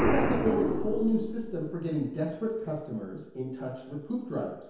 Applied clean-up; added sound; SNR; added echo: none; Explosion; 1 dB; reverberation time 1.0 s.